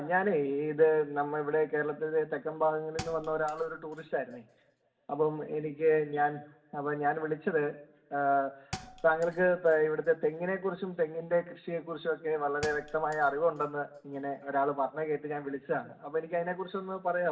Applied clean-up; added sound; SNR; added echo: none; Thump, thud; 20 dB; reverberation time 1.2 s.